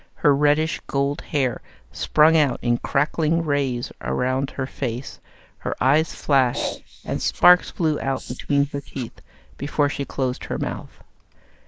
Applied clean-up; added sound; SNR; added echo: neural mask model Resemble Enhance denoiser.